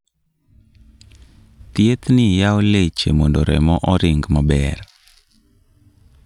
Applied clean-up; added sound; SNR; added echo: none; none; none; none.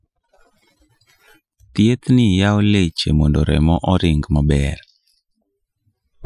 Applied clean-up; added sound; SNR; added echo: classical method Wiener filter.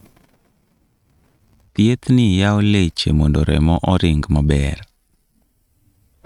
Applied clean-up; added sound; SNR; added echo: neural mask model RNNoise.